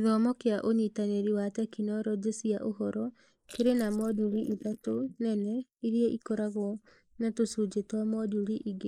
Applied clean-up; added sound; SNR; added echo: neural mask model Resemble Enhance denoiser.